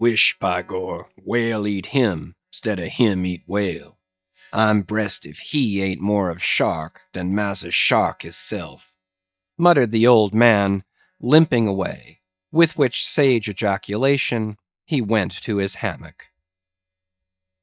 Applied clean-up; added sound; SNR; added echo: neural mask model DeepFilterNet 3.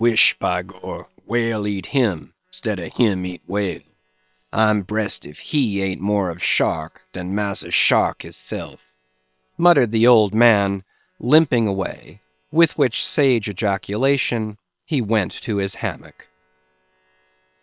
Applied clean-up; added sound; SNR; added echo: neural separator model SepFormer WHAM!.